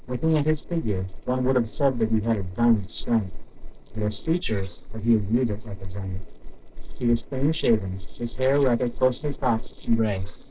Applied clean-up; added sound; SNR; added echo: neural separator model SepFormer DNS4.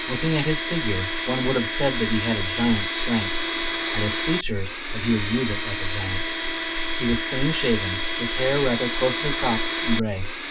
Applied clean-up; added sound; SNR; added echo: none; Domestic sounds, home sounds; 3 dB; reverberation time 0.1 s.